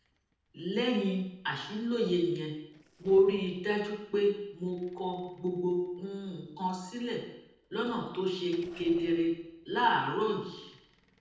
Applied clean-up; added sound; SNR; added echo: neural separator model SepFormer DNS4.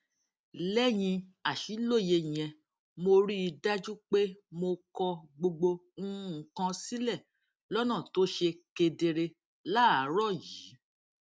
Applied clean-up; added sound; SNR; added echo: none; none; none; none.